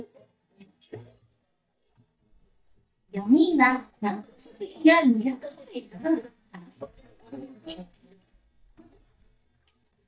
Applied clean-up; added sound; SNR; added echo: neural mask model DeepFilterNet 3.